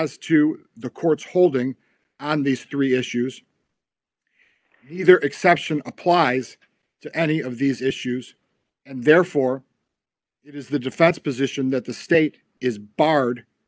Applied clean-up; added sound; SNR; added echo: none; none; none; none.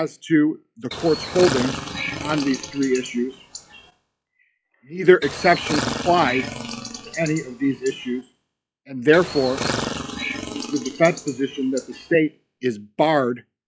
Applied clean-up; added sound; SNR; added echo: classical method log-MMSE.